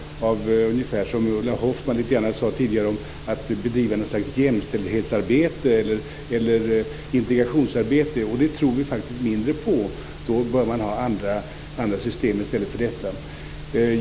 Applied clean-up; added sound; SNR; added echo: none; none; none; none.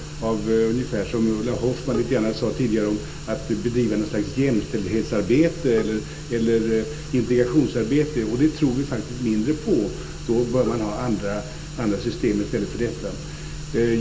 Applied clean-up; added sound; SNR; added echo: none; Bowed string instrument; 18 dB; reverberation time 0.7 s.